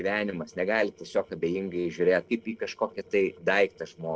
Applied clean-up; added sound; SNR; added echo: neural separator model SepFormer DNS4.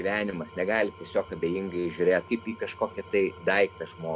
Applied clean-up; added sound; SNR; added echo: none; Engine / Tools; 18 dB; none.